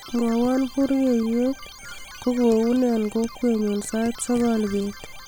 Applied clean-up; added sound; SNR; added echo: none; Keyboard (musical); 20 dB; none.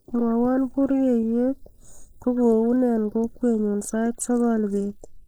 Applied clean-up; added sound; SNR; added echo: neural mask model Resemble Enhance denoiser.